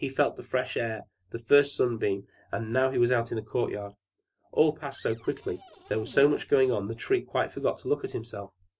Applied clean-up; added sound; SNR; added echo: neural separator model SepFormer DNS4.